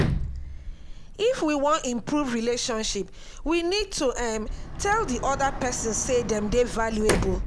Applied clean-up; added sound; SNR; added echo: none; Sliding door; 5 dB; none.